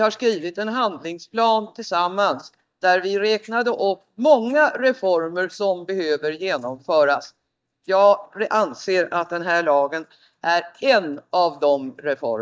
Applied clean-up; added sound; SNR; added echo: neural mask model DeepFilterNet 3.